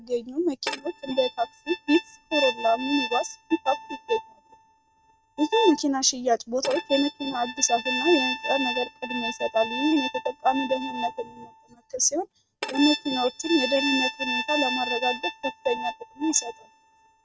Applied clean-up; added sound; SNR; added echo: neural mask model RNNoise.